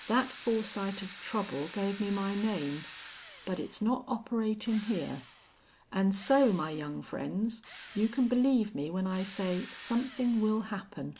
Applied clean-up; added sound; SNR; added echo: none; Drill; 19 dB; none.